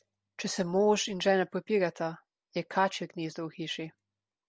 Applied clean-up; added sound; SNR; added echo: none; none; none; none.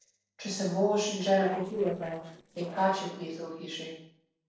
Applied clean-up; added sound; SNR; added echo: neural separator model SepFormer DNS4.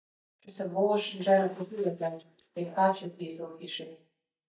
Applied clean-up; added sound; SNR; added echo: neural mask model DeepFilterNet 3.